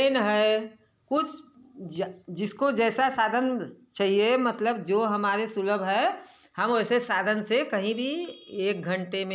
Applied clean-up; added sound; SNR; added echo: none; none; none; none.